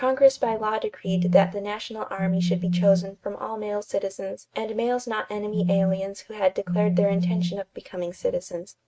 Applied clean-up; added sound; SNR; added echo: neural mask model RNNoise.